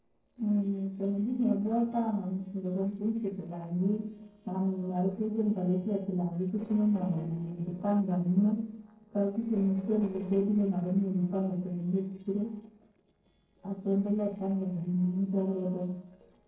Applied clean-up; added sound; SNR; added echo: neural separator model SepFormer DNS4.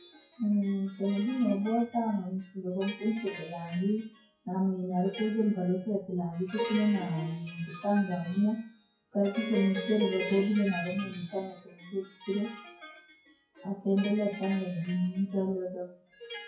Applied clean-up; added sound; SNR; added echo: classical method WPE with log-MMSE.